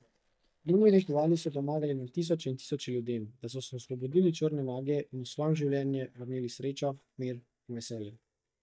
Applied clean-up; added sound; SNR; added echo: neural mask model DeepFilterNet 3.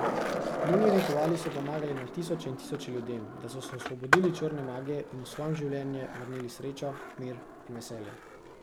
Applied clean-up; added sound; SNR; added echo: none; Skateboard; 2 dB; none.